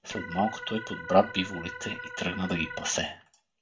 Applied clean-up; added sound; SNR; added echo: none; Organ; 10 dB; reverberation time 0.3 s.